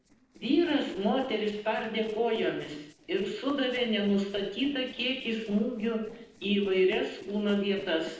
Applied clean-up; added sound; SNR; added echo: neural separator model SepFormer DNS4.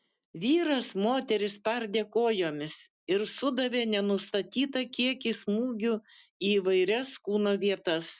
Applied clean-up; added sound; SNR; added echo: none; none; none; none.